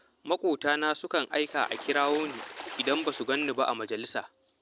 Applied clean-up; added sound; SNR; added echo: none; Water / Splash, splatter; 13 dB; none.